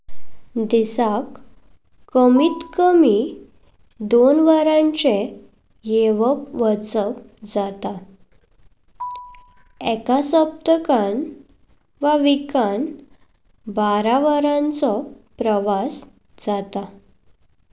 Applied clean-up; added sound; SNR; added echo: none; Marimba, xylophone; 17 dB; none.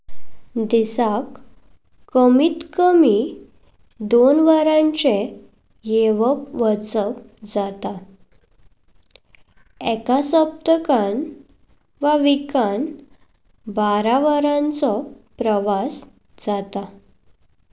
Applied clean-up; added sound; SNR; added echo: none; none; none; none.